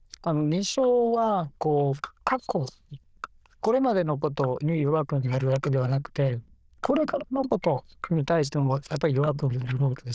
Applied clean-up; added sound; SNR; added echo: neural diffusion model UNIVERSE++.